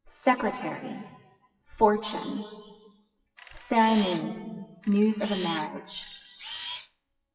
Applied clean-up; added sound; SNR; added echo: classical method WPE with log-MMSE.